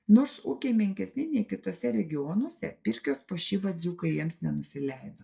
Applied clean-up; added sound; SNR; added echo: neural mask model DeepFilterNet 3.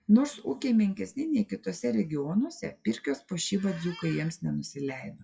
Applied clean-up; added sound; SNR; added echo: classical method WPE with log-MMSE.